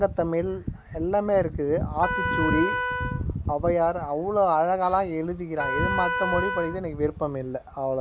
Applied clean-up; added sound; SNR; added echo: none; Wind instrument, woodwind instrument; 5 dB; none.